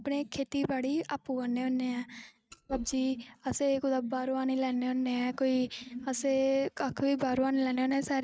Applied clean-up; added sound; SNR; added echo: neural mask model RNNoise.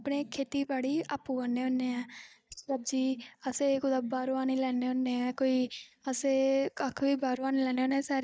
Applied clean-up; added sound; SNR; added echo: neural mask model DeepFilterNet 3.